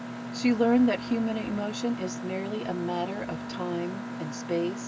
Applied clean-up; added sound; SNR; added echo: none; Mechanisms; 7 dB; none.